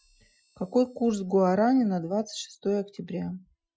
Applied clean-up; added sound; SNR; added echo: classical method Wiener filter.